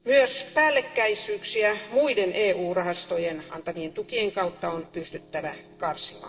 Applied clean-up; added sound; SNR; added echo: neural separator model SepFormer DNS4.